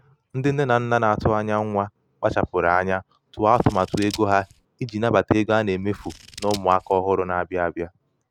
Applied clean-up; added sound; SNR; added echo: none; Scissors; 18 dB; none.